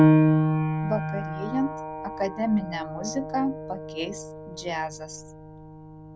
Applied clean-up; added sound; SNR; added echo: none; Piano; -5 dB; none.